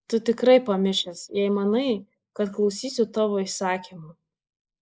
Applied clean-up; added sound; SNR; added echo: neural mask model Resemble Enhance denoiser.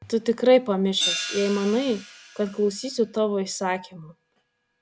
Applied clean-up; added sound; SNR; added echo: none; Hi-hat; 12 dB; none.